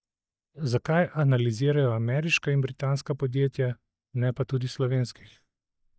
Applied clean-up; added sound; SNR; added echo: neural mask model DeepFilterNet 3.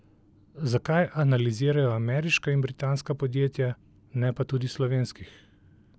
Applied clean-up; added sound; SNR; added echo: none; none; none; none.